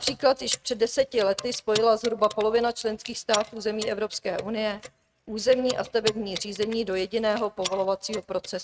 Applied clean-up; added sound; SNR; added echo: neural mask model RNNoise.